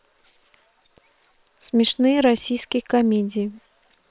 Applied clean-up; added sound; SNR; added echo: neural separator model SepFormer WHAM!.